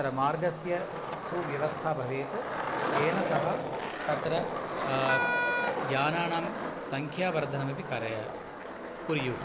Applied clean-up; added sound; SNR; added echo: none; Skateboard + Wind instrument, woodwind instrument; 1 dB; none.